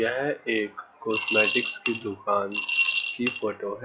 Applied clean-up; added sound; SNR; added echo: classical method log-MMSE.